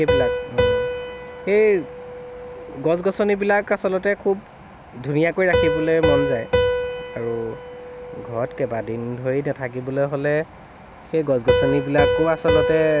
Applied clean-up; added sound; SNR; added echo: none; Piano; 2 dB; none.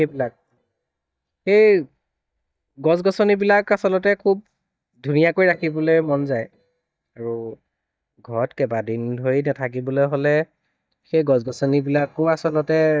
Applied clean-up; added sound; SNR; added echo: neural mask model DeepFilterNet 3.